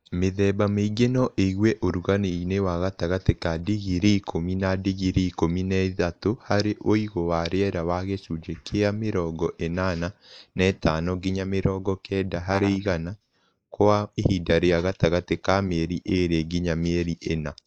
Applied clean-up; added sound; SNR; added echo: neural mask model Resemble Enhance denoiser.